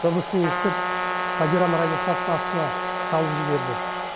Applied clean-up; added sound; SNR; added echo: none; Domestic sounds, home sounds + Trumpet; 1 dB; none.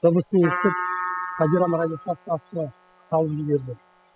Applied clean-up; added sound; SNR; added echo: classical method spectral subtraction.